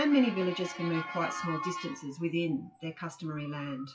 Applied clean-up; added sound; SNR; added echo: classical method WPE with log-MMSE.